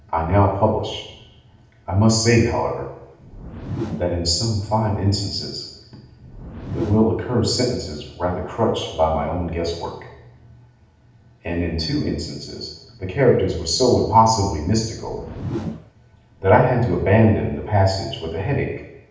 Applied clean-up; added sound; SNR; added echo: none; Whoosh, swoosh, swish; 13 dB; reverberation time 0.8 s.